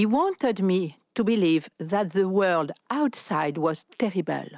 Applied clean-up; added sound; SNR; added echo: none; none; none; none.